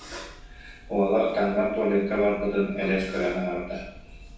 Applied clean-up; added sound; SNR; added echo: none; Accelerating, revving, vroom; 19 dB; reverberation time 0.6 s.